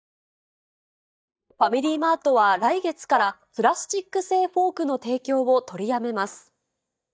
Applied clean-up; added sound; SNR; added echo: neural mask model DeepFilterNet 3.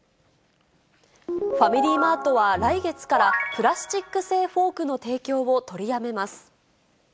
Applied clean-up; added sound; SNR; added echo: none; Brass instrument; 15 dB; none.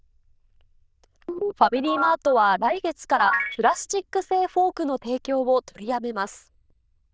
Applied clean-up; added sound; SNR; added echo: neural diffusion model UNIVERSE++.